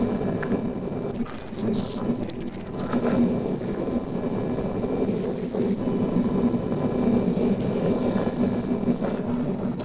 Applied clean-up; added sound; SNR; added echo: neural separator model SepFormer DNS4.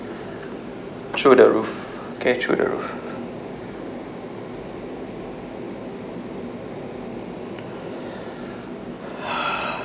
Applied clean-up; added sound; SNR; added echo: none; none; none; none.